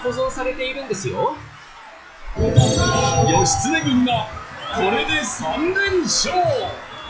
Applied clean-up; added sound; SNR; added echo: classical method log-MMSE.